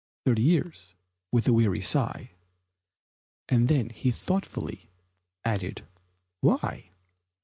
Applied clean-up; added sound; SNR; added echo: none; none; none; none.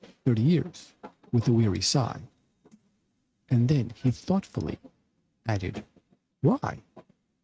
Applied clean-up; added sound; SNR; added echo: neural mask model RNNoise.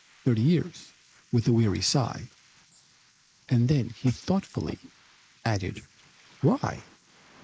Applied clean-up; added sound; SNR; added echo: neural mask model Resemble Enhance denoiser.